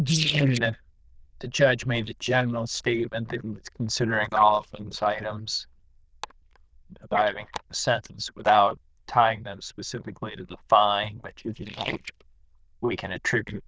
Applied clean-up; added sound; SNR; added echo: neural diffusion model UNIVERSE++.